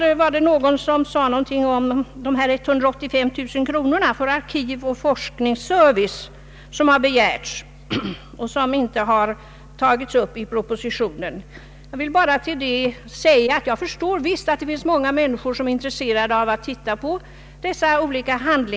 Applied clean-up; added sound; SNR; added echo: none; none; none; none.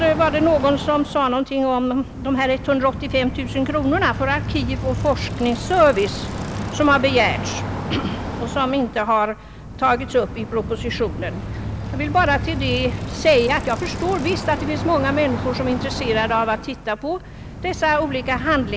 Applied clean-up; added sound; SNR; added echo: none; Bicycle; 7 dB; none.